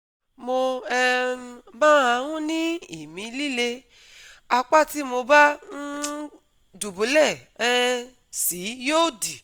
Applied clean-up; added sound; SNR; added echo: none; none; none; none.